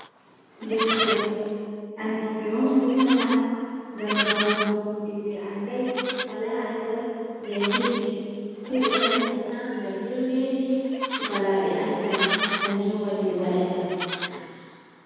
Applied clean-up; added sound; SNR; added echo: none; Livestock, farm animals, working animals; 6 dB; reverberation time 2.1 s.